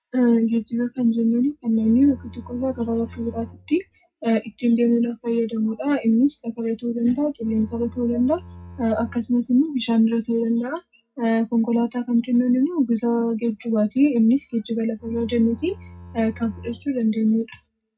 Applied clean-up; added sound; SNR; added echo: none; Bowed string instrument; 18 dB; reverberation time 0.4 s.